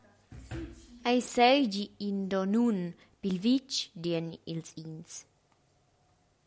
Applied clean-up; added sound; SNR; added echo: none; none; none; none.